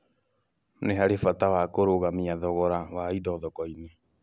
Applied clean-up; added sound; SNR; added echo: none; none; none; none.